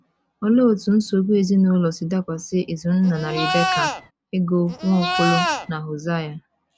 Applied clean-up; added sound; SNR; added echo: none; Livestock, farm animals, working animals; 3 dB; none.